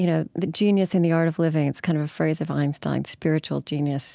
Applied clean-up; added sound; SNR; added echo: none; none; none; none.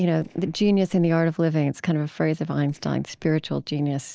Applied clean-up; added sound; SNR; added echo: neural separator model SepFormer DNS4.